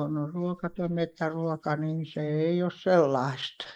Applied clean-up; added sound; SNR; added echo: neural mask model Resemble Enhance denoiser.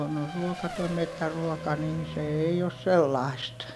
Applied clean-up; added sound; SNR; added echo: none; Race car, auto racing + Livestock, farm animals, working animals; 10 dB; none.